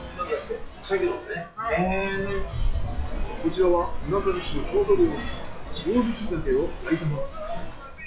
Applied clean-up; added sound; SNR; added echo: classical method log-MMSE.